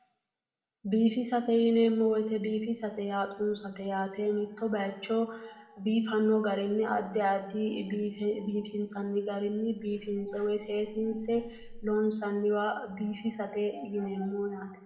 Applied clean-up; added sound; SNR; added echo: none; Breathing; 19 dB; reverberation time 1.0 s.